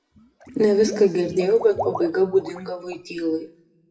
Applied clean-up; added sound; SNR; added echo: classical method WPE with log-MMSE.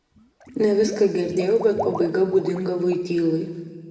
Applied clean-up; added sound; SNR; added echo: none; Water / Liquid; 14 dB; reverberation time 1.6 s.